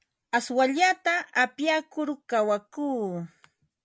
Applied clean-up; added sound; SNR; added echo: none; none; none; none.